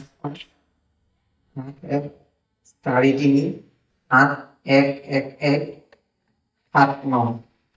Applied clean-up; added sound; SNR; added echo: neural mask model DeepFilterNet 3.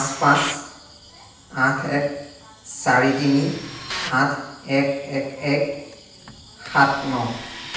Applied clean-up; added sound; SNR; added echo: none; Tools; 14 dB; reverberation time 0.9 s.